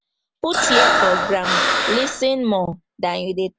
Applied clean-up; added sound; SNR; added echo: none; Breathing; -4 dB; none.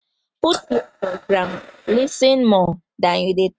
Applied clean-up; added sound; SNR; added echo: neural mask model RNNoise.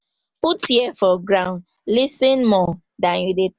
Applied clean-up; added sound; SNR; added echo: none; none; none; none.